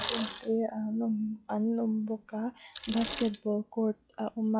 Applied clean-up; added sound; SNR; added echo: classical method log-MMSE.